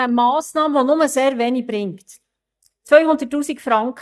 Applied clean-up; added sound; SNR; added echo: neural mask model DeepFilterNet 3.